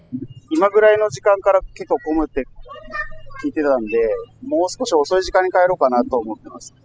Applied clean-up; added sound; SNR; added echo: classical method spectral subtraction.